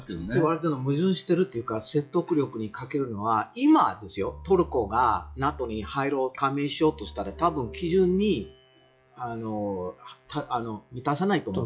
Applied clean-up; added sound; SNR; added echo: classical method log-MMSE.